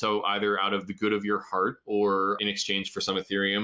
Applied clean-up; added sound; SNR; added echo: none; none; none; none.